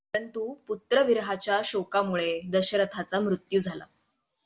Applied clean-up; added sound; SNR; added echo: none; none; none; none.